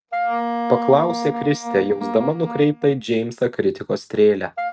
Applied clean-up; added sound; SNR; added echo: neural mask model RNNoise.